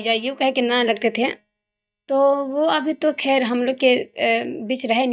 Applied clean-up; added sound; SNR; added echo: neural mask model DeepFilterNet 3.